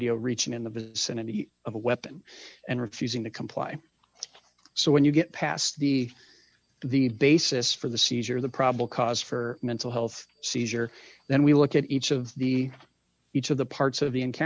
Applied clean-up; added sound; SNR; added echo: none; none; none; none.